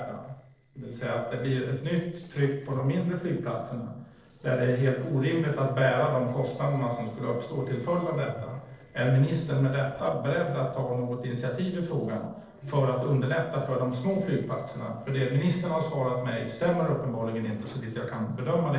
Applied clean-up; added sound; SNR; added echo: neural separator model SepFormer DNS4.